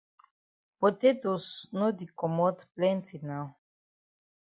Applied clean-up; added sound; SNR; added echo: none; none; none; none.